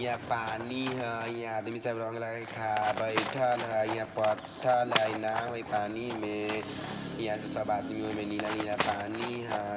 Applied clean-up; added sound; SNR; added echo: none; Livestock, farm animals, working animals; 7 dB; reverberation time 2.0 s.